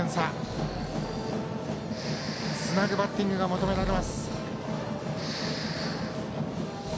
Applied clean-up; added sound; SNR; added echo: none; Breathing; 10 dB; none.